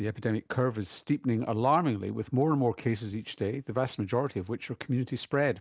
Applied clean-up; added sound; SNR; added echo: none; none; none; none.